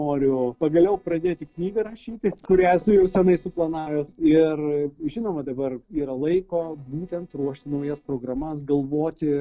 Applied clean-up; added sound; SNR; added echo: neural separator model SepFormer DNS4.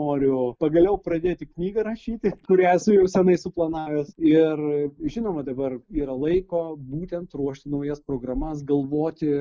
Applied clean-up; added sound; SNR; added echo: neural mask model Resemble Enhance denoiser.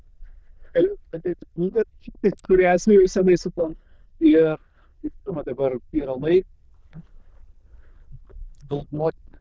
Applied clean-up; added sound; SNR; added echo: neural diffusion model UNIVERSE++.